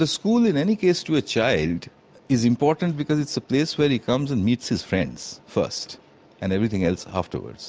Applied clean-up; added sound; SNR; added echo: none; none; none; none.